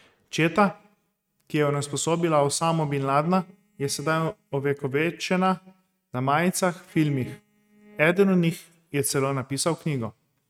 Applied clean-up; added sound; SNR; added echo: neural mask model RNNoise.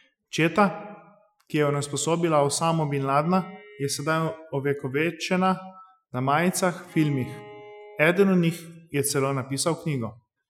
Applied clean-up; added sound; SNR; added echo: classical method Wiener filter.